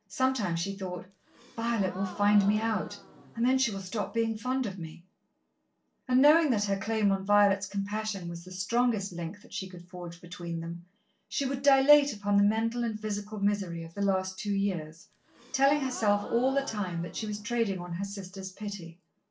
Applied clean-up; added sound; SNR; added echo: none; Gasp; 17 dB; reverberation time 0.2 s.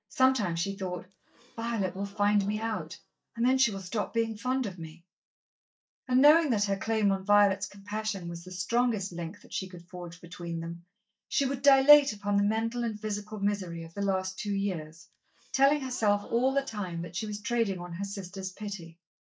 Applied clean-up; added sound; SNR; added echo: neural mask model DeepFilterNet 3.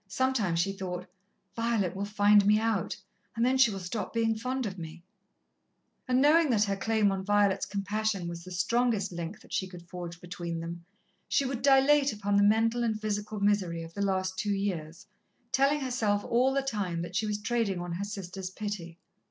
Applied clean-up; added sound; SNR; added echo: none; none; none; none.